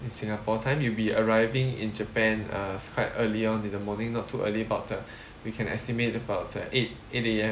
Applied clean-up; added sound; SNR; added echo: none; none; none; none.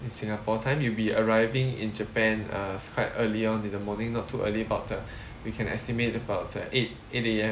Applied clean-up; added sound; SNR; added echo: none; Insect; 15 dB; none.